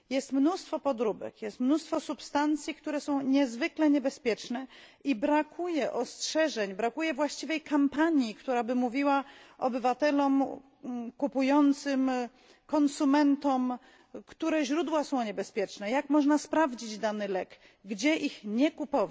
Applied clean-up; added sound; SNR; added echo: none; none; none; none.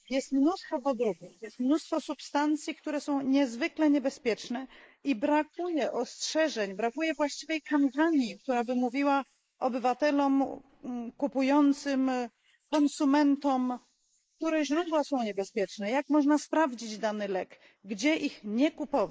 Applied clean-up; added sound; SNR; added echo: neural mask model Resemble Enhance denoiser.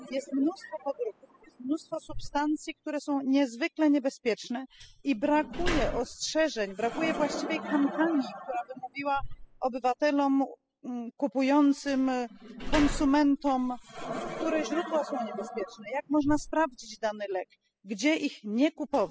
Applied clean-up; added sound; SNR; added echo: classical method spectral subtraction.